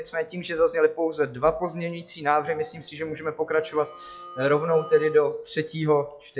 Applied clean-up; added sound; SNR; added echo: classical method log-MMSE.